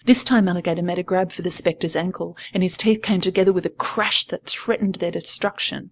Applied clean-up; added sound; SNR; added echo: none; none; none; none.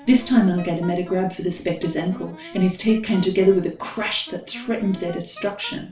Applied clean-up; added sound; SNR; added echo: none; Wind instrument, woodwind instrument; 20 dB; reverberation time 0.3 s.